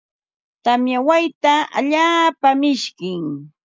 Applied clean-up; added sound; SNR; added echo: none; none; none; none.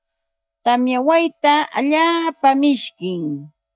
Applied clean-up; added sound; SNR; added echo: neural mask model DeepFilterNet 3.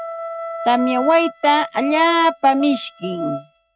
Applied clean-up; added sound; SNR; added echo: neural mask model RNNoise.